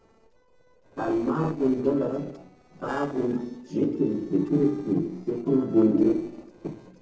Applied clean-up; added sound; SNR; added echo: neural separator model SepFormer DNS4.